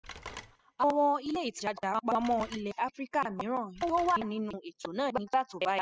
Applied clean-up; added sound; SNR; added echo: classical method spectral subtraction.